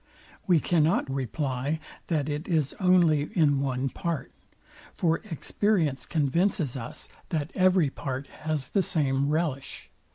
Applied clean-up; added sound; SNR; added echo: none; none; none; none.